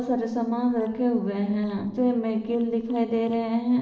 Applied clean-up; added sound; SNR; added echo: neural separator model SepFormer DNS4.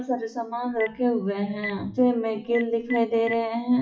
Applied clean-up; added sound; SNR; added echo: classical method WPE with log-MMSE.